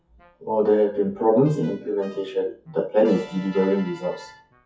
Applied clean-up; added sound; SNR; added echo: classical method WPE with log-MMSE.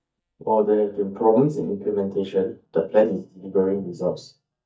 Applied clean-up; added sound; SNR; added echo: neural mask model DeepFilterNet 3.